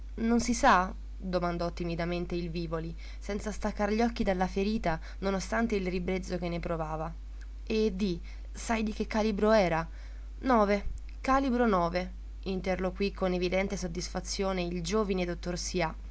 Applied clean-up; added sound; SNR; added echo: none; none; none; none.